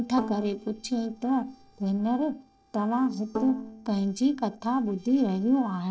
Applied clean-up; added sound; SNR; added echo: neural separator model SepFormer DNS4.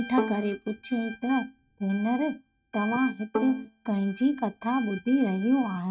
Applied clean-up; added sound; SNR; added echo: neural mask model RNNoise.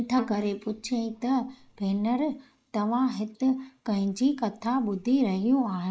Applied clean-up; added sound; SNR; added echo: neural mask model Resemble Enhance denoiser.